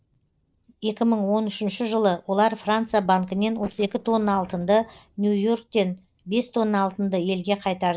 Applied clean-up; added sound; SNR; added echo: neural separator model SepFormer DNS4.